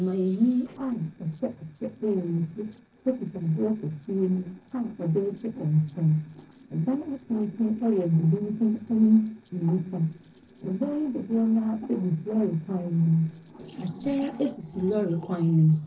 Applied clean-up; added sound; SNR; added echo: neural separator model SepFormer DNS4.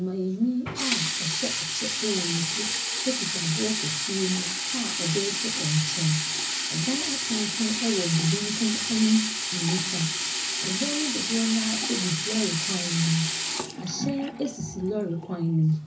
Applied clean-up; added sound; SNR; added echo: none; Sink (filling or washing); 1 dB; reverberation time 0.4 s.